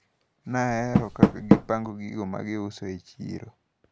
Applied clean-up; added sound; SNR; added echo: none; Door; -4 dB; none.